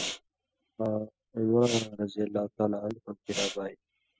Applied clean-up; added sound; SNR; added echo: classical method spectral subtraction.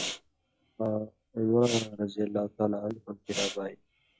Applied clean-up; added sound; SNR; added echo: classical method log-MMSE.